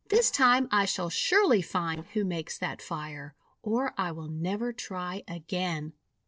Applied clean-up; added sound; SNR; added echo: neural separator model SepFormer DNS4.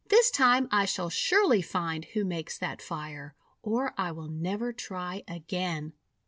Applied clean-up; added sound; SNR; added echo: none; none; none; none.